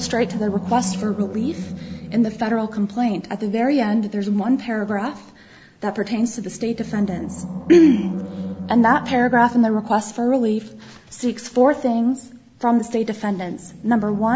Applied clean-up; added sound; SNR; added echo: none; Animal; 13 dB; none.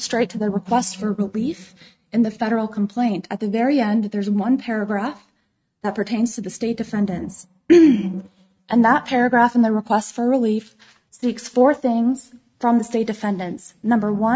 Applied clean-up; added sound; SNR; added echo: neural mask model RNNoise.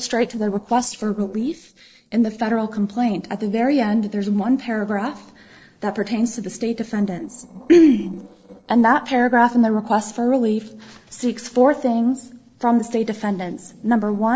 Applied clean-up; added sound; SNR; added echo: neural separator model SepFormer DNS4.